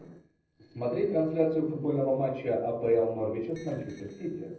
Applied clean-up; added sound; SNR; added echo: neural separator model SepFormer DNS4.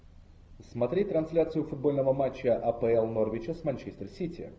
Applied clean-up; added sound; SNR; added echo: none; none; none; none.